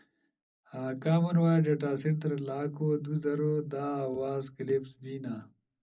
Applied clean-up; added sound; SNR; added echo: none; none; none; reverberation time 0.4 s.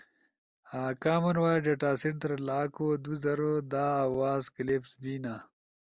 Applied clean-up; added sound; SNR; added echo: none; none; none; none.